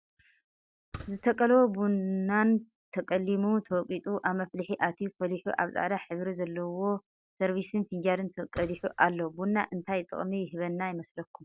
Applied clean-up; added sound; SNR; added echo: none; Fireworks; 19 dB; none.